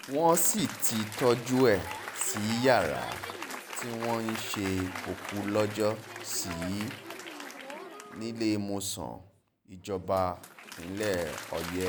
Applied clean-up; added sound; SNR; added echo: none; Applause; 11 dB; none.